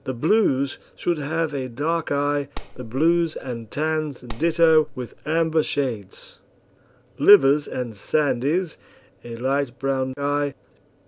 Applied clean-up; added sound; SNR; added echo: none; Clapping; 11 dB; none.